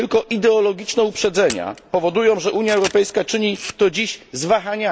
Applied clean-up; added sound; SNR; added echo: none; Camera; 16 dB; none.